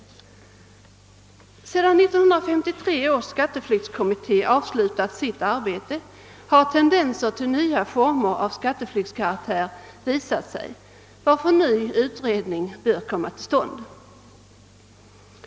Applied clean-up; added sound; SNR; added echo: none; none; none; none.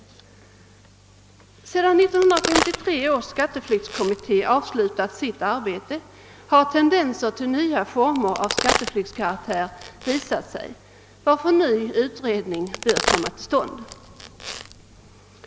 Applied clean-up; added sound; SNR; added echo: none; Crack; 6 dB; none.